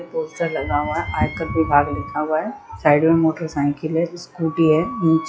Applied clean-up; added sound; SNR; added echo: classical method log-MMSE.